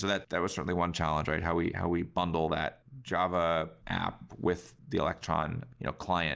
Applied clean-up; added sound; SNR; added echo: none; none; none; none.